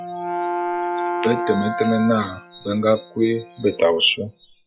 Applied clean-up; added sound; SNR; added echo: classical method log-MMSE.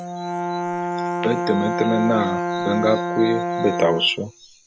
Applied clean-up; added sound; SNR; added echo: none; Brass instrument; 2 dB; none.